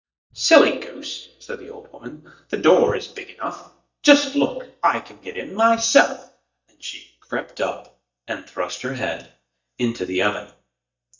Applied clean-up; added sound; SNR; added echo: neural mask model DeepFilterNet 3.